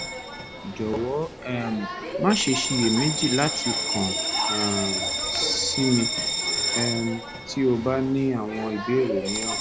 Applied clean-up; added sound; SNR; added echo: none; Bell; 2 dB; none.